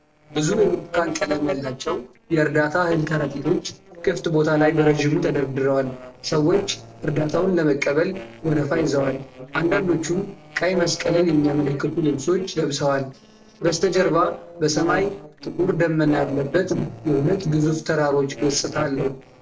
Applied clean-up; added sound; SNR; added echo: neural separator model SepFormer DNS4.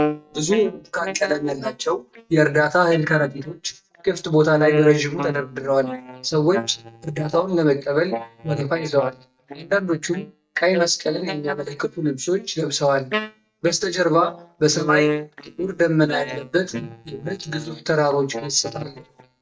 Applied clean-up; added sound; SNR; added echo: neural mask model DeepFilterNet 3.